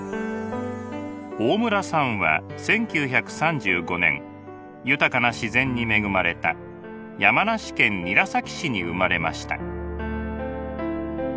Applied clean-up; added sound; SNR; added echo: none; none; none; none.